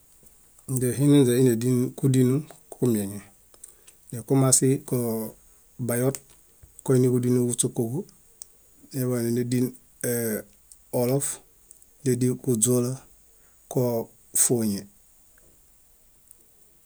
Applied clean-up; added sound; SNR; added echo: none; none; none; none.